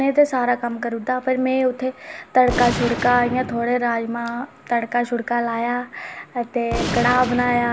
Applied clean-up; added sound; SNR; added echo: none; Gunshot, gunfire; 10 dB; none.